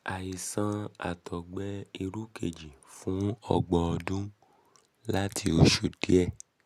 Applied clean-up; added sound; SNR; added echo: none; none; none; none.